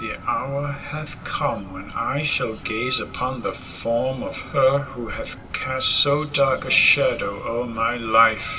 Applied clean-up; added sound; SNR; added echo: none; Bird; 15 dB; reverberation time 2.0 s.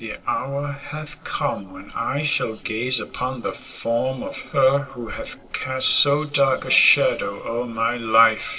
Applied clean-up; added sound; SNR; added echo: neural separator model SepFormer DNS4.